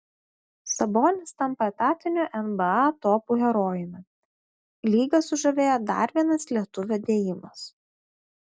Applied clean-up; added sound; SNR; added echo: none; none; none; none.